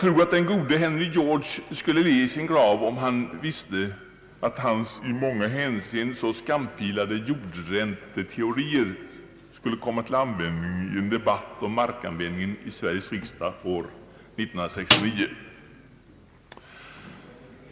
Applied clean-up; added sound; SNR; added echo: none; Snare drum; 2 dB; none.